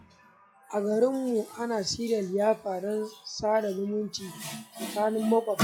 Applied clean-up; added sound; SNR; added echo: classical method log-MMSE.